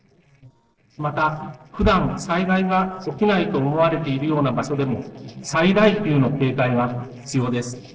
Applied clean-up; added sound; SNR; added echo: neural separator model SepFormer DNS4.